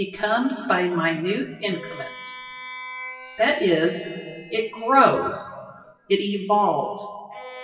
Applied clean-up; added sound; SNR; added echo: classical method WPE with log-MMSE.